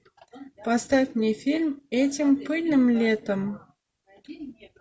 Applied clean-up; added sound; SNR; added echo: none; none; none; none.